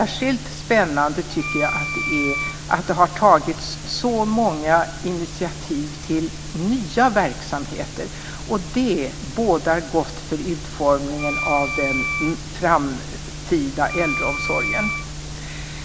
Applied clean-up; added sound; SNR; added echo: none; Wind instrument, woodwind instrument; 4 dB; none.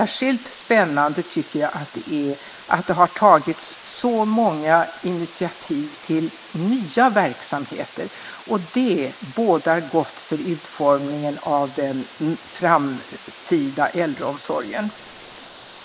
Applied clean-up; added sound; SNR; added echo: neural mask model Resemble Enhance denoiser.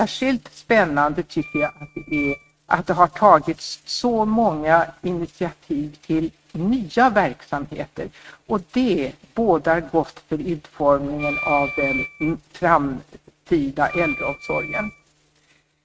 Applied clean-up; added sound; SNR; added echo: neural mask model RNNoise.